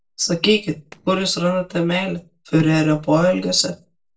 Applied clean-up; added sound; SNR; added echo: neural separator model SepFormer DNS4.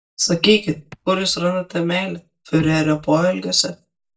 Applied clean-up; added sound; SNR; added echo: neural mask model DeepFilterNet 3.